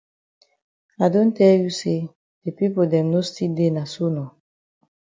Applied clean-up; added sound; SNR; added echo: none; none; none; none.